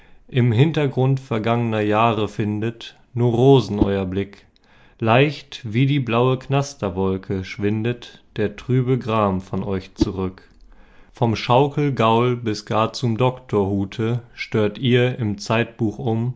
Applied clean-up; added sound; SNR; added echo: neural mask model Resemble Enhance denoiser.